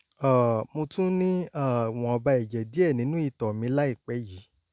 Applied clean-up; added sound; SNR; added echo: none; none; none; none.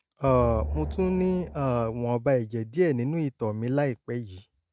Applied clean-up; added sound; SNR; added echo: neural mask model RNNoise.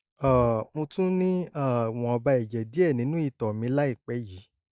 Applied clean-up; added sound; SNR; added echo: neural mask model DeepFilterNet 3.